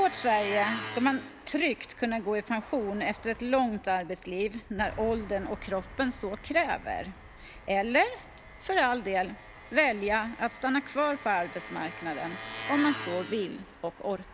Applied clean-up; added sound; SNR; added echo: none; Engine; 13 dB; none.